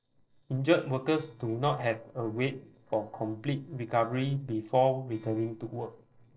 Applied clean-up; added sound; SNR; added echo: neural separator model SepFormer DNS4.